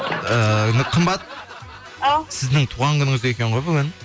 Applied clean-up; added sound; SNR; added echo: none; none; none; none.